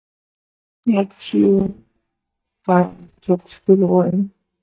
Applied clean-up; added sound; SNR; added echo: neural mask model DeepFilterNet 3.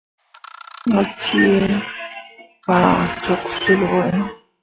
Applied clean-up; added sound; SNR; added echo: classical method WPE with log-MMSE.